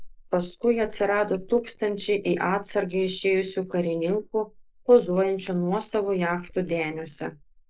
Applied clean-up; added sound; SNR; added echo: neural mask model Resemble Enhance denoiser.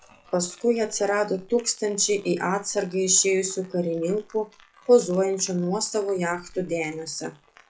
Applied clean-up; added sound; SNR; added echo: classical method log-MMSE.